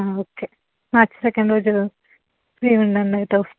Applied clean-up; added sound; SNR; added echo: none; none; none; none.